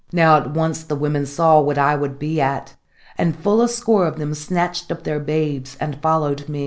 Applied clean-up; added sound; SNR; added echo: none; none; none; none.